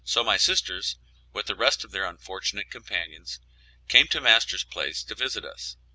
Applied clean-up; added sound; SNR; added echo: none; none; none; none.